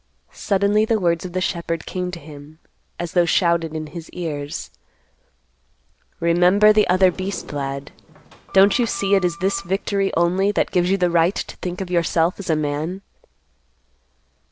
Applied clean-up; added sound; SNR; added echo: none; Sliding door; 17 dB; none.